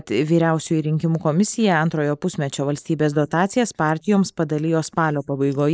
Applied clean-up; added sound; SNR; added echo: neural mask model Resemble Enhance denoiser.